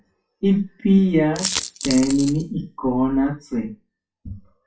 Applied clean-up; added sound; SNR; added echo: classical method WPE with log-MMSE.